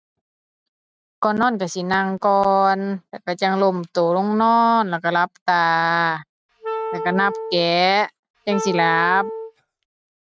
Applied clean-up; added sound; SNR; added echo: neural mask model RNNoise.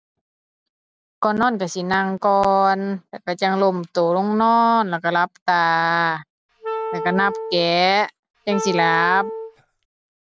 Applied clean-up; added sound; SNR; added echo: none; Wind instrument, woodwind instrument; 8 dB; none.